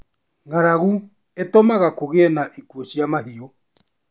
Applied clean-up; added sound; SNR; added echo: none; none; none; none.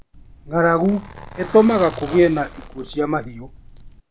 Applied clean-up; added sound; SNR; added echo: none; Zipper (clothing); 16 dB; none.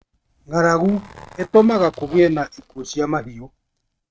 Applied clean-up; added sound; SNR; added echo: neural mask model RNNoise.